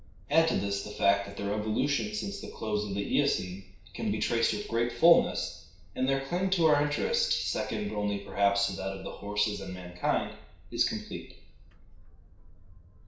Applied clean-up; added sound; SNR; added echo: none; Boat, Water vehicle; 19 dB; reverberation time 0.6 s.